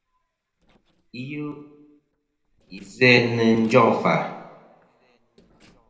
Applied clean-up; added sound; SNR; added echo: neural separator model SepFormer DNS4.